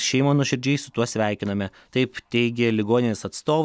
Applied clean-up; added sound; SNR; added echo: none; none; none; none.